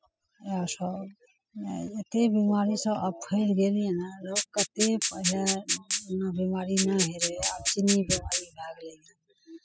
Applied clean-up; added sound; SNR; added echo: classical method spectral subtraction.